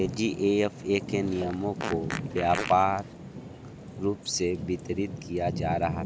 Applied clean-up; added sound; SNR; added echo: none; Fart + Thunder / Rain; 7 dB; none.